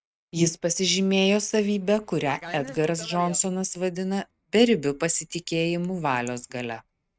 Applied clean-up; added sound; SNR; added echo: neural mask model RNNoise.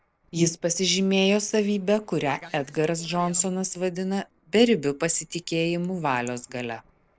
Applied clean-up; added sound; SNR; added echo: neural separator model SepFormer DNS4.